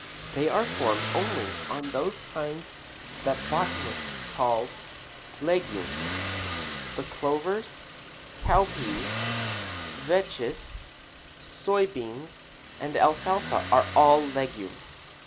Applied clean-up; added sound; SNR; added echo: none; Motor vehicle (road); 7 dB; none.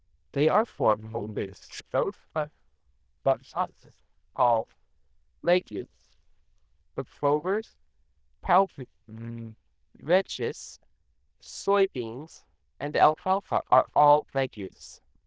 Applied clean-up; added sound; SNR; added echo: neural diffusion model UNIVERSE++.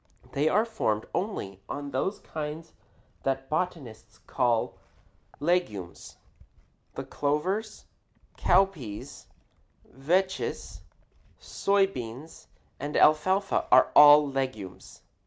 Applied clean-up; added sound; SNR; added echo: none; none; none; none.